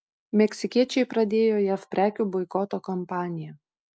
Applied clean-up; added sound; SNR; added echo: none; none; none; none.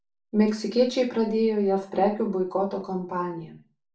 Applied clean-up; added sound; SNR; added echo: none; none; none; reverberation time 0.3 s.